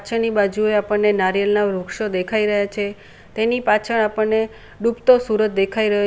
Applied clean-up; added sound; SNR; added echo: none; none; none; none.